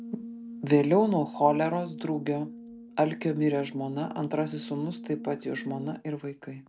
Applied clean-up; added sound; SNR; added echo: none; Brass instrument; 13 dB; none.